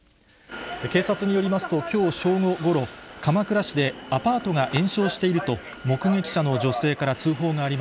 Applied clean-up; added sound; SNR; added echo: none; none; none; none.